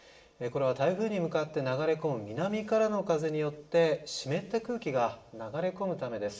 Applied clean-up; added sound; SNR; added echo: none; none; none; reverberation time 0.7 s.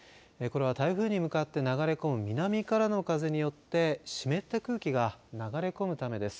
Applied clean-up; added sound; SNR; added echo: none; none; none; none.